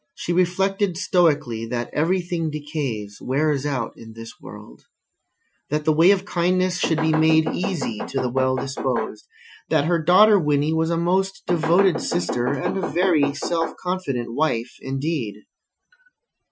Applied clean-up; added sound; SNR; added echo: classical method Wiener filter.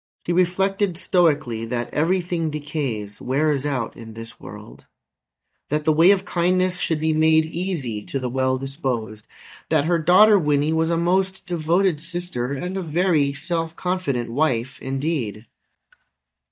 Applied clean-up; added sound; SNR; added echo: neural mask model DeepFilterNet 3.